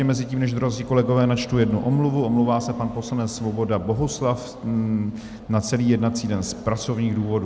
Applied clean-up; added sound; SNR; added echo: none; none; none; none.